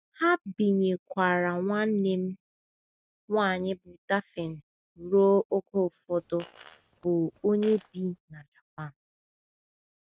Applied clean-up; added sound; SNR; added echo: neural mask model RNNoise.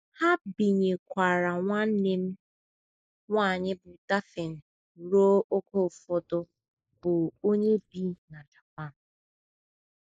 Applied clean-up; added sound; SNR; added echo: neural mask model Resemble Enhance denoiser.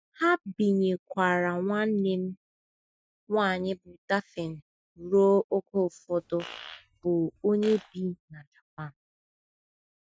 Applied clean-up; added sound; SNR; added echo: classical method Wiener filter.